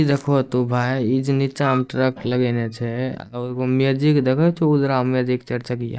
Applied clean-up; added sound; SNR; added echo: neural mask model DeepFilterNet 3.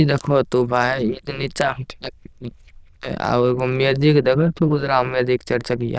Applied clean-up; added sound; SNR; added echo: neural diffusion model UNIVERSE++.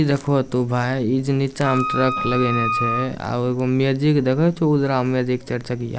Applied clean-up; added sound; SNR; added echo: none; Wind instrument, woodwind instrument; 5 dB; none.